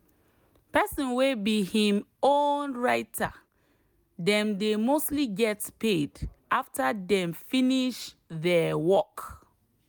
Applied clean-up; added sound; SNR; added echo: none; none; none; none.